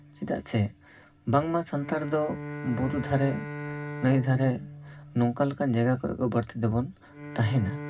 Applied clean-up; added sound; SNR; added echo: none; Bowed string instrument; 12 dB; reverberation time 0.4 s.